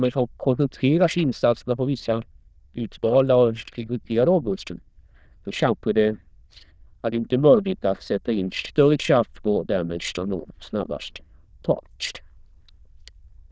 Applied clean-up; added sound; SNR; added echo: neural diffusion model UNIVERSE++.